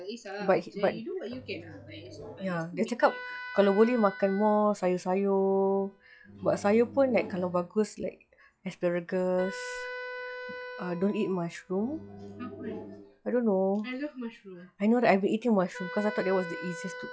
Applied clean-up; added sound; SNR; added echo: classical method log-MMSE.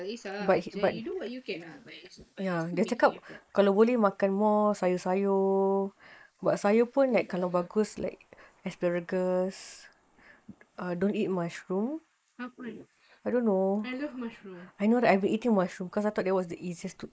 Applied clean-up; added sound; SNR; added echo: neural mask model Resemble Enhance denoiser.